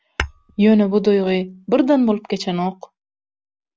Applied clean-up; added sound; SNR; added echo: none; Tap / Hammer / Glass; 16 dB; none.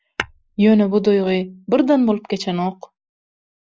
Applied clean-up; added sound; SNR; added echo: neural mask model Resemble Enhance denoiser.